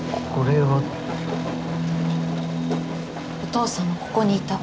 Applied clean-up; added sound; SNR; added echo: none; Train; 10 dB; none.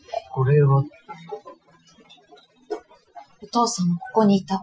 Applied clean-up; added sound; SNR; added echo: classical method Wiener filter.